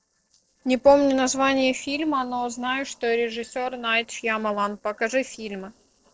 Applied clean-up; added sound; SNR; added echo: neural separator model SepFormer DNS4.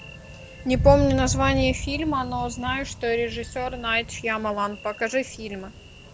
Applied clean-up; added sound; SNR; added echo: none; Thunder; 6 dB; none.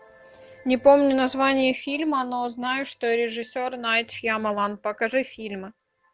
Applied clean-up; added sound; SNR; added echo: none; none; none; none.